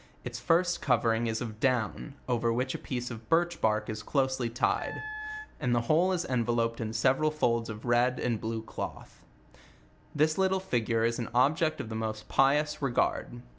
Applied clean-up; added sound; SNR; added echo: none; Wind instrument, woodwind instrument; 11 dB; none.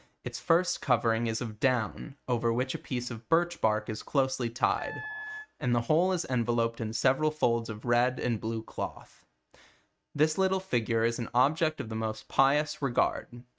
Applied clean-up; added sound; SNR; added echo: neural mask model RNNoise.